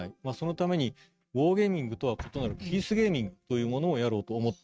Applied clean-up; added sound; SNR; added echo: neural mask model RNNoise.